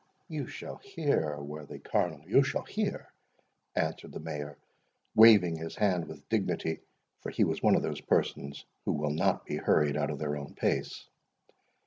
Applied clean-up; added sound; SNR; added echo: none; none; none; none.